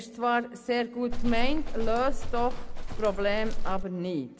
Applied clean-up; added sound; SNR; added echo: none; Livestock, farm animals, working animals; -3 dB; none.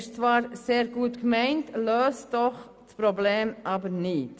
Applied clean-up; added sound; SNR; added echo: none; none; none; none.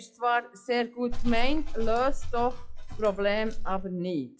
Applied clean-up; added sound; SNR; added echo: classical method log-MMSE.